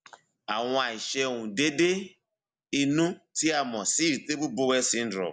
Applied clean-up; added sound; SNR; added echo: none; none; none; none.